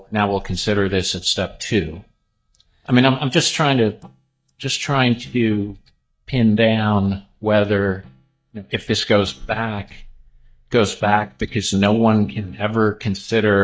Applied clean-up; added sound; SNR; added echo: neural mask model DeepFilterNet 3.